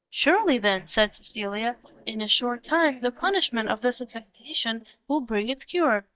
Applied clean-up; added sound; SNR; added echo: neural mask model DeepFilterNet 3.